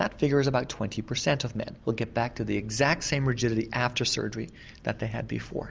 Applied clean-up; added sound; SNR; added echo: none; none; none; none.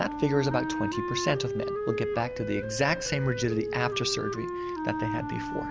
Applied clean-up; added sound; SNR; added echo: none; Wind instrument, woodwind instrument; 3 dB; none.